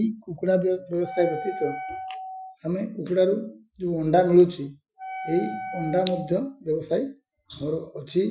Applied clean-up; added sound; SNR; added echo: classical method Wiener filter.